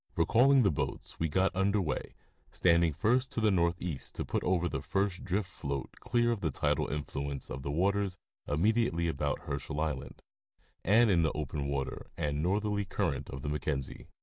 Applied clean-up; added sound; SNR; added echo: none; none; none; none.